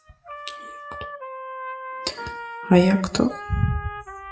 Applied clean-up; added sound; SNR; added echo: classical method WPE with log-MMSE.